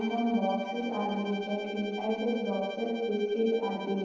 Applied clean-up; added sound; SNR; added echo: none; Bowed string instrument; 13 dB; reverberation time 1.2 s.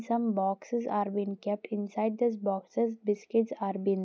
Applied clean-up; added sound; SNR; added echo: none; none; none; none.